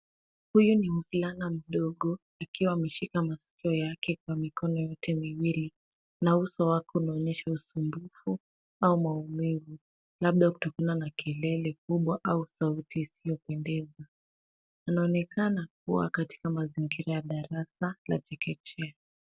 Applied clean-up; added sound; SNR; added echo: none; none; none; none.